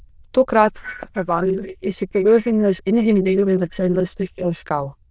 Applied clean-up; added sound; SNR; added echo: neural diffusion model UNIVERSE++.